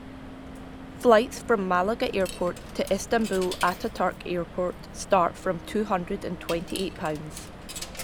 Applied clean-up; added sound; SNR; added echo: none; Coin (dropping); 12 dB; none.